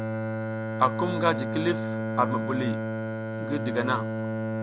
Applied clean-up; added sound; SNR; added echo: none; Bowed string instrument; 0 dB; none.